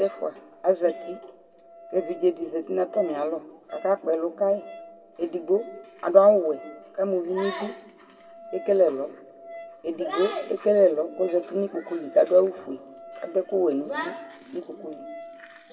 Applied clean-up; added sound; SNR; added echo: none; Wind instrument, woodwind instrument; 19 dB; reverberation time 0.7 s.